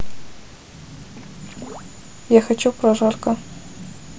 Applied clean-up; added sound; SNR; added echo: none; Rain / Thunderstorm + Water / Splash, splatter; 19 dB; none.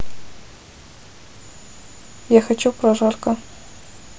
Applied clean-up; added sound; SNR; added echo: none; none; none; none.